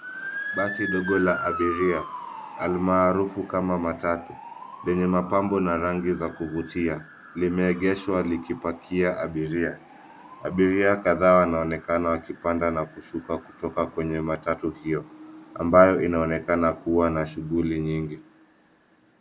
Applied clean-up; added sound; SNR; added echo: none; Motor vehicle (road) / Siren; 14 dB; none.